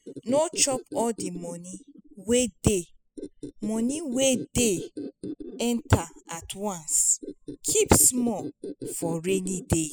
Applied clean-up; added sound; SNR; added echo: classical method spectral subtraction.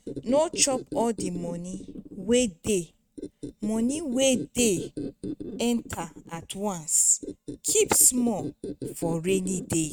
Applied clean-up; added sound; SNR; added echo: neural mask model RNNoise.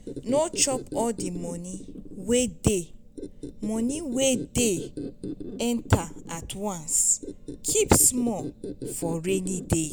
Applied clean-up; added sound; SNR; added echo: none; Squeak; 10 dB; none.